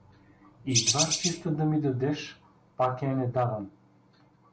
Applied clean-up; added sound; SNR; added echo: none; Bird; -3 dB; none.